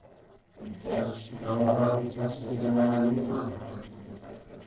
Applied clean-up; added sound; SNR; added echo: neural separator model SepFormer DNS4.